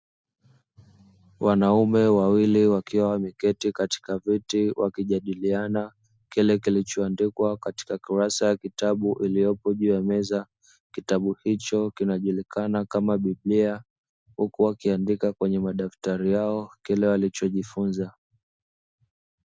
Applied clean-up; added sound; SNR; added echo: none; none; none; none.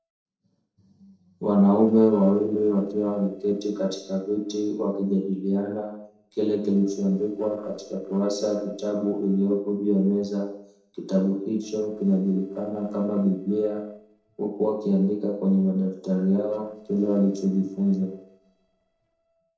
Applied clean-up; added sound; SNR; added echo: neural separator model SepFormer DNS4.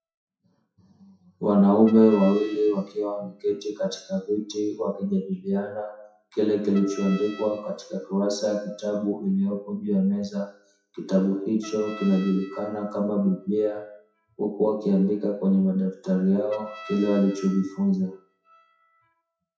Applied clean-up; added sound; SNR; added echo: classical method WPE with log-MMSE.